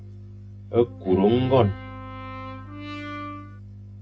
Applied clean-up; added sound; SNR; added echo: none; Brass instrument; 13 dB; reverberation time 0.2 s.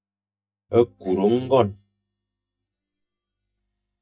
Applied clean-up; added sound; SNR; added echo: neural mask model DeepFilterNet 3.